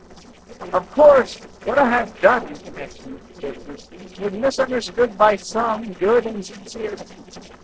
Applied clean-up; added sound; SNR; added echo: neural separator model SepFormer DNS4.